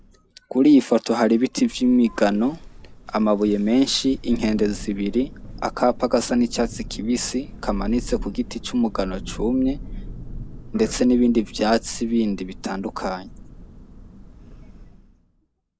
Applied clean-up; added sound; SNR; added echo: none; Thunder; 14 dB; none.